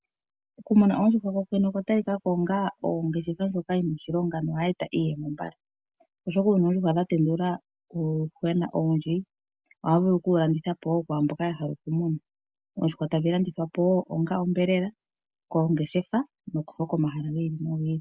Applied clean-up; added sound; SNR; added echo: none; none; none; none.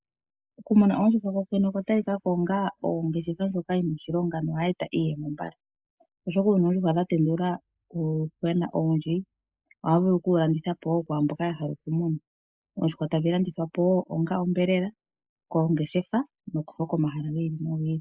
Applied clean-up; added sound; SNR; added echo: neural mask model Resemble Enhance denoiser.